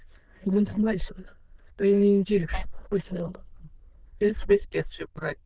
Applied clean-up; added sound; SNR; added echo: neural diffusion model UNIVERSE++.